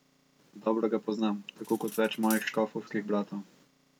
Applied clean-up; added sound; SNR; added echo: none; Cutlery, silverware; 17 dB; none.